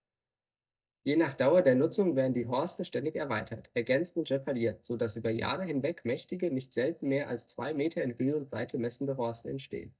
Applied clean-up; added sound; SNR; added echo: neural mask model DeepFilterNet 3.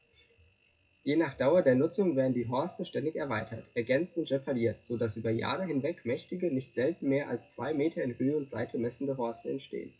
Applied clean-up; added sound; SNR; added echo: classical method WPE with log-MMSE.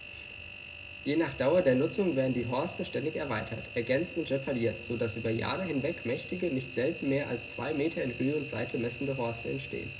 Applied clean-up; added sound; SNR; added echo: none; Engine; 13 dB; reverberation time 0.2 s.